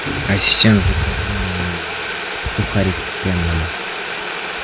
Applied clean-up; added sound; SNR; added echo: none; Boiling; 5 dB; none.